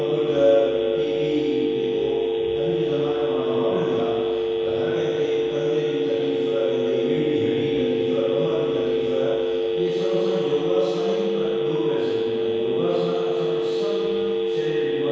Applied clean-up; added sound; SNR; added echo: none; Telephone; -3 dB; reverberation time 2.0 s.